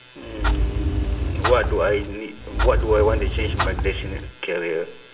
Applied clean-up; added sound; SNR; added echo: none; Clock; -2 dB; reverberation time 1.7 s.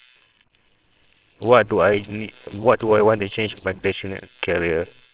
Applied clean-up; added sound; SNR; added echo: neural separator model SepFormer WHAMR!.